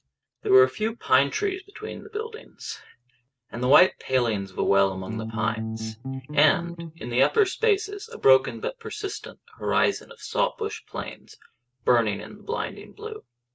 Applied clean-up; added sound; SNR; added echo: neural mask model RNNoise.